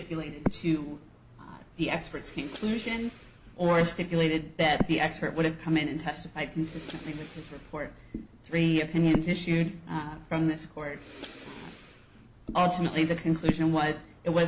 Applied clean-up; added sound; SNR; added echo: none; Breathing; 11 dB; none.